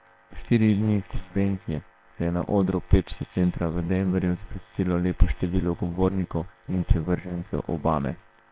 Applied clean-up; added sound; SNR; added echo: neural separator model SepFormer WHAM!.